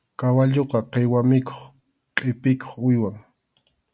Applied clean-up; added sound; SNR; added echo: none; none; none; none.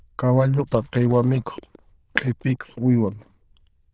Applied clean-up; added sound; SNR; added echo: neural diffusion model UNIVERSE++.